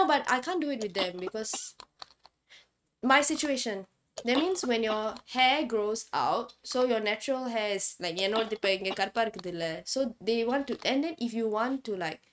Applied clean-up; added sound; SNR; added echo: neural mask model RNNoise.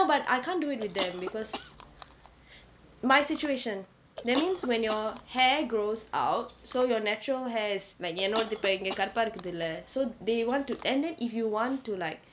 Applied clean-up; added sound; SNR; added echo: none; Chewing, mastication / Cough; 14 dB; none.